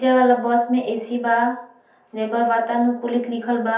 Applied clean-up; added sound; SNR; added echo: none; none; none; reverberation time 0.5 s.